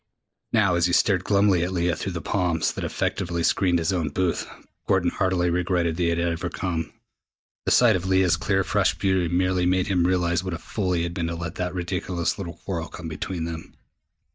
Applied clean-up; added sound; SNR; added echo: neural mask model DeepFilterNet 3.